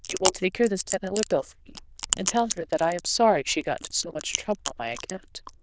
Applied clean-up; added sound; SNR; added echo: neural diffusion model UNIVERSE++.